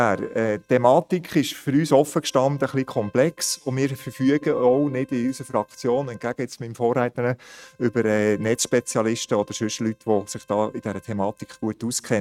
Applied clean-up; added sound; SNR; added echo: neural mask model RNNoise.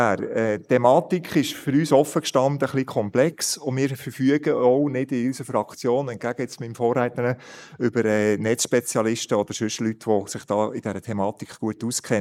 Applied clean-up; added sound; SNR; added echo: neural mask model Resemble Enhance denoiser.